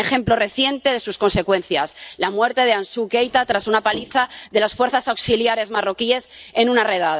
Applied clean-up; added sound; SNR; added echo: neural mask model Resemble Enhance denoiser.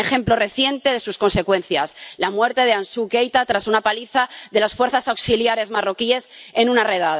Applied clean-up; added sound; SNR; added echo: none; none; none; none.